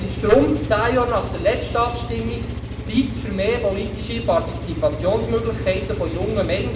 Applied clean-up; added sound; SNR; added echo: none; Engine; 6 dB; reverberation time 0.7 s.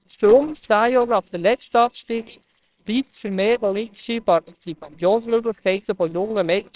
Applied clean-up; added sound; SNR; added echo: neural separator model SepFormer WHAMR!.